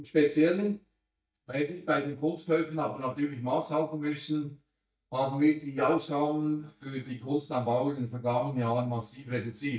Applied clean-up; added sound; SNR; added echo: neural mask model DeepFilterNet 3.